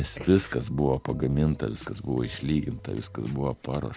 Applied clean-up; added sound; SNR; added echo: none; none; none; none.